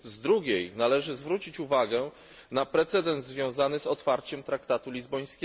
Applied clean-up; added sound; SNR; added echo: none; none; none; none.